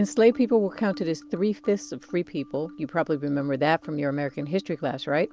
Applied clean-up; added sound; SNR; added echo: none; none; none; none.